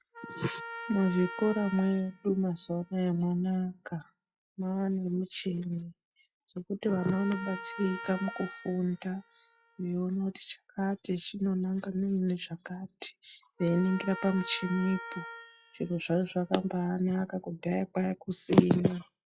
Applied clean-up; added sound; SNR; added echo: classical method log-MMSE.